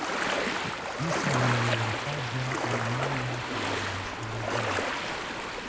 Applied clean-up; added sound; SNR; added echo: none; Ocean; -4 dB; reverberation time 1.4 s.